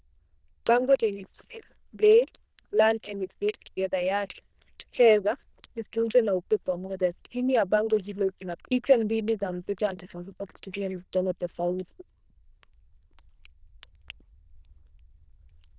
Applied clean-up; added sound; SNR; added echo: neural diffusion model UNIVERSE++.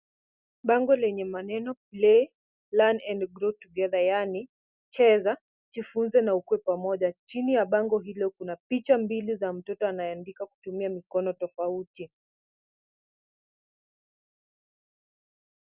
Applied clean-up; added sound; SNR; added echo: none; none; none; none.